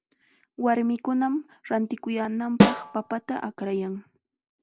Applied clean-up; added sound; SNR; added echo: none; Snare drum; -4 dB; none.